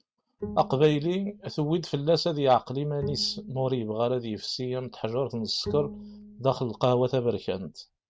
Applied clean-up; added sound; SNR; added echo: neural mask model RNNoise.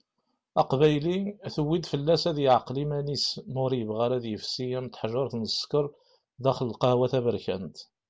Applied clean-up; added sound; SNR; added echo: none; none; none; none.